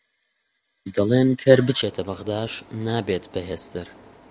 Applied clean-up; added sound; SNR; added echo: none; none; none; none.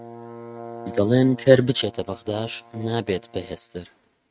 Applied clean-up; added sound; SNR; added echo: neural mask model RNNoise.